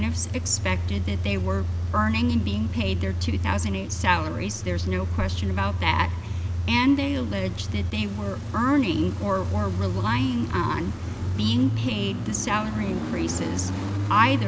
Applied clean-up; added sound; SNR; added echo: none; Idling / Engine starting / Accelerating, revving, vroom / Car; 1 dB; none.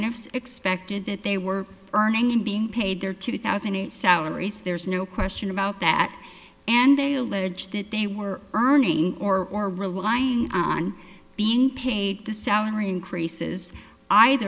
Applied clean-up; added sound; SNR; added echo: none; none; none; none.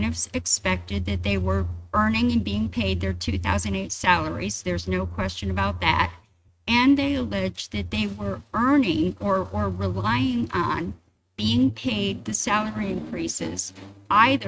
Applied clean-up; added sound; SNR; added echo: neural mask model RNNoise.